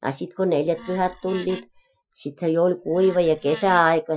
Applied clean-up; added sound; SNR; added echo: classical method Wiener filter.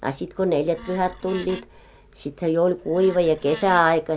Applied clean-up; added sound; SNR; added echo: none; Wood; 18 dB; none.